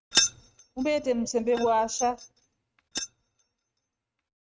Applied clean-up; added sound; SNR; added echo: neural mask model RNNoise.